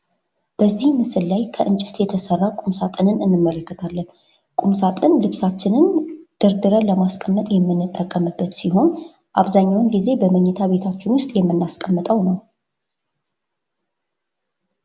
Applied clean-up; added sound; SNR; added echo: none; none; none; none.